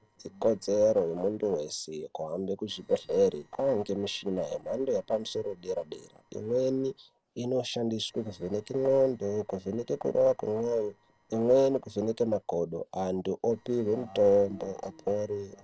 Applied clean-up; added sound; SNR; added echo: neural separator model SepFormer DNS4.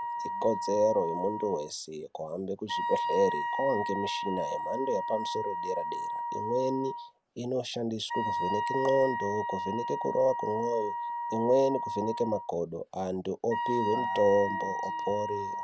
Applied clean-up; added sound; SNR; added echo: none; Wind instrument, woodwind instrument; 3 dB; none.